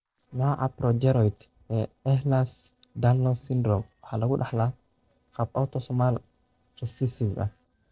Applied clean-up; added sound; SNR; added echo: neural separator model SepFormer DNS4.